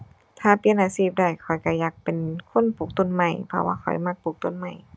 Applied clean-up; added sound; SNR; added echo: none; none; none; none.